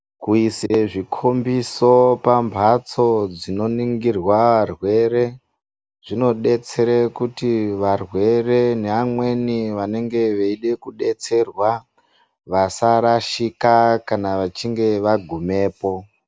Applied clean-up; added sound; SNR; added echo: none; none; none; none.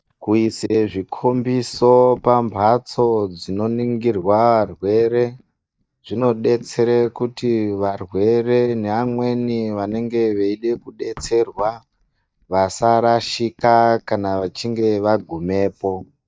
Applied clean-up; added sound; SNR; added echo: neural mask model DeepFilterNet 3.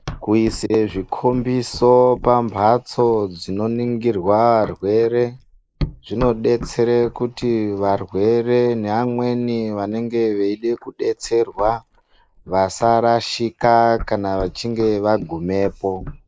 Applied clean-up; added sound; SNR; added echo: neural mask model Resemble Enhance denoiser.